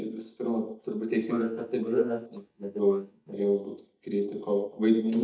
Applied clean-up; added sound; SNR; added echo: neural mask model DeepFilterNet 3.